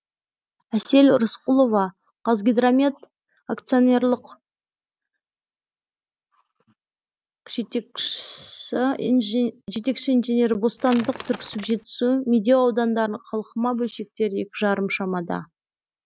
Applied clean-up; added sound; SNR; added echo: none; Crackle / Crushing / Wood; 13 dB; none.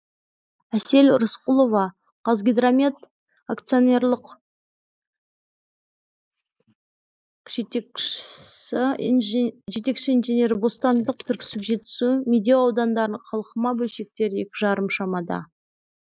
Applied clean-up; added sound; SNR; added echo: neural mask model Resemble Enhance denoiser.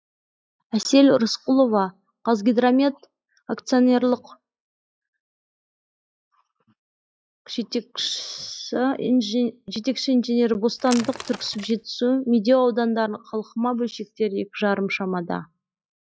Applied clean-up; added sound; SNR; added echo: classical method log-MMSE.